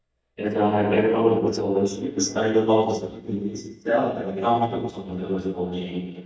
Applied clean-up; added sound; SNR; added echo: neural mask model DeepFilterNet 3.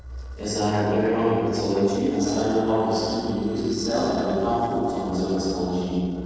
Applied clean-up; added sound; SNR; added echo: neural separator model SepFormer DNS4.